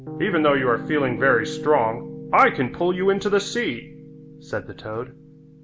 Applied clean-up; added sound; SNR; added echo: none; Piano; 12 dB; none.